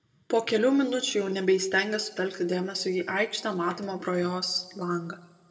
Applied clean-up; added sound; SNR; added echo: none; none; none; reverberation time 1.0 s.